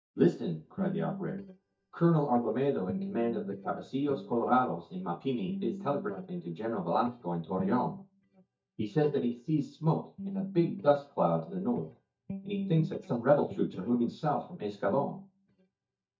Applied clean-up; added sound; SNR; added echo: neural mask model DeepFilterNet 3.